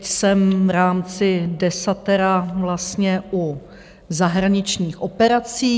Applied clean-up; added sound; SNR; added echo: none; none; none; none.